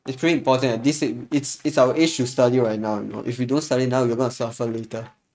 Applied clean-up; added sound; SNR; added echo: neural mask model RNNoise.